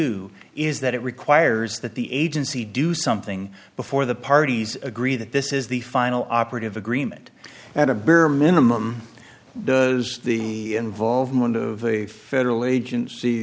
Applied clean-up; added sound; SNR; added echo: none; none; none; none.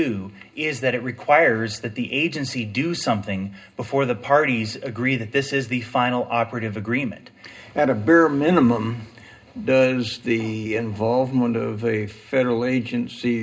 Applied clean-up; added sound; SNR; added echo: none; none; none; reverberation time 0.2 s.